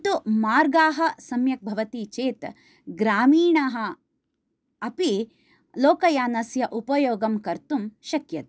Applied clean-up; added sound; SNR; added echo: none; none; none; none.